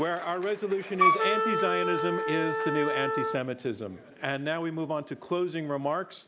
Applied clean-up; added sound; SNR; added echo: none; Wind instrument, woodwind instrument; -3 dB; none.